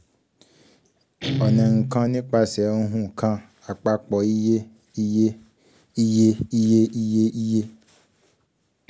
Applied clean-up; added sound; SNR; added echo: none; Guitar; 10 dB; none.